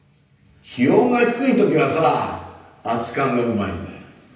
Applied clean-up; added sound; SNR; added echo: none; none; none; reverberation time 0.9 s.